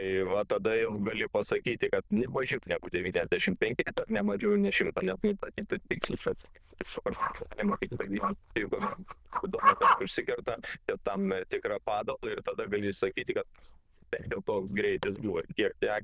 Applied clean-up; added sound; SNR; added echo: neural diffusion model UNIVERSE++.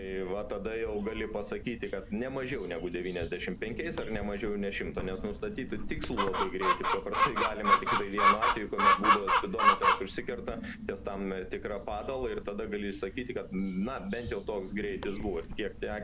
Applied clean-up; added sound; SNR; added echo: none; Chicken, rooster; -2 dB; none.